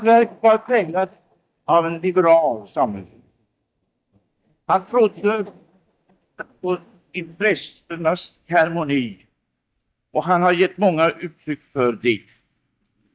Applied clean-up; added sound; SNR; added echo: neural mask model DeepFilterNet 3.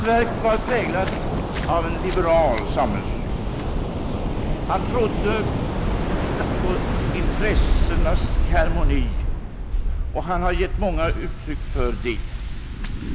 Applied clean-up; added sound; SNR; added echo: none; Waves, surf; -4 dB; none.